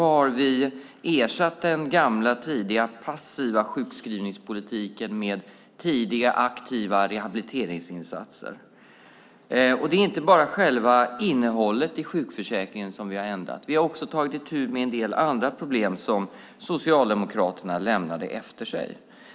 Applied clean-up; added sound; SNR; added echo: none; none; none; none.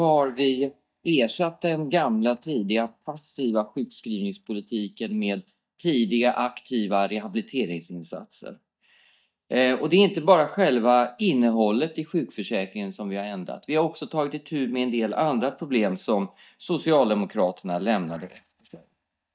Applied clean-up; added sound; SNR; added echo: neural mask model DeepFilterNet 3.